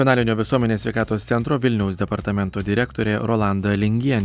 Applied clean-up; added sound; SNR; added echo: none; none; none; none.